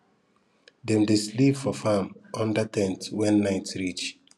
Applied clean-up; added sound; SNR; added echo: none; none; none; none.